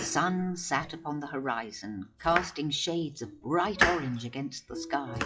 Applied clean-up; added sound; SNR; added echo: classical method WPE with log-MMSE.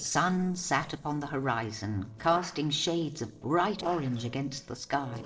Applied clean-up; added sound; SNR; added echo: neural separator model SepFormer DNS4.